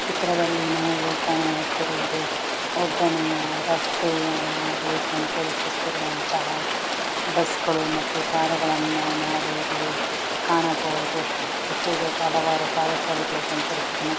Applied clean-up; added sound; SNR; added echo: none; Rain; -1 dB; none.